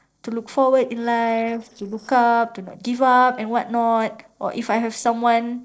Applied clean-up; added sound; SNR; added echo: neural separator model SepFormer DNS4.